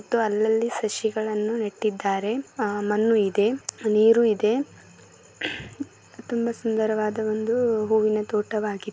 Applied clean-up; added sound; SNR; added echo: none; none; none; none.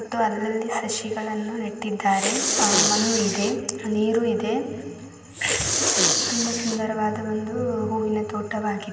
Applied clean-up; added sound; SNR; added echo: none; Respiratory sounds; 1 dB; reverberation time 2.0 s.